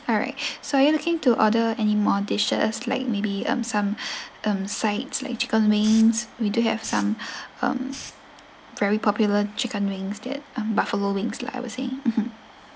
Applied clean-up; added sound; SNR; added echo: none; Hiss; 19 dB; none.